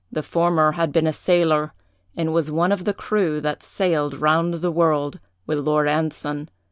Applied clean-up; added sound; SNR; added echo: none; none; none; none.